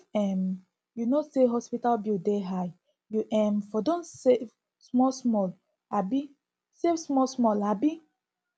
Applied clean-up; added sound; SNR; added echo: none; none; none; none.